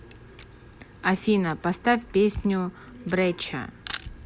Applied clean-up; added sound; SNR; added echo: none; Camera; 17 dB; none.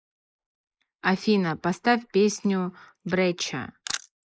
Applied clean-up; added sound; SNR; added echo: neural mask model Resemble Enhance denoiser.